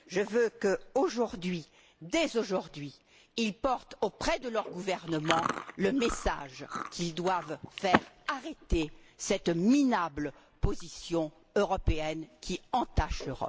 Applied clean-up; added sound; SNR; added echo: none; Chewing, mastication; 10 dB; none.